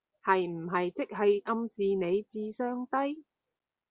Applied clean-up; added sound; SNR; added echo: none; none; none; none.